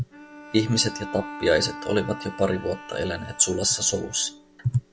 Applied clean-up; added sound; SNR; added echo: none; Bowed string instrument; 14 dB; none.